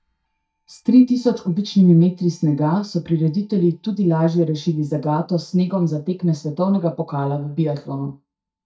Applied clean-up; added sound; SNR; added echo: neural mask model DeepFilterNet 3.